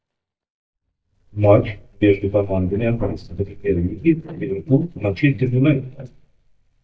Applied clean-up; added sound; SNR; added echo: neural mask model DeepFilterNet 3.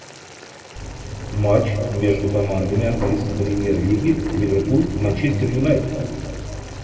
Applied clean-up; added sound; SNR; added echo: none; Boiling; 19 dB; reverberation time 2.0 s.